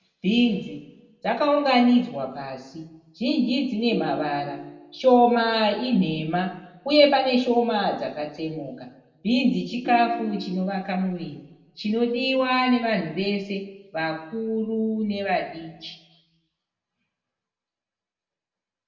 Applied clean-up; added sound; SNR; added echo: none; Ringtone; 12 dB; reverberation time 0.7 s.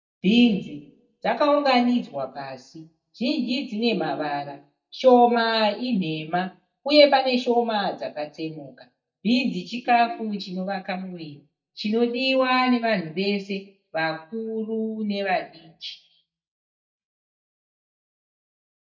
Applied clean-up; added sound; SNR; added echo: neural mask model DeepFilterNet 3.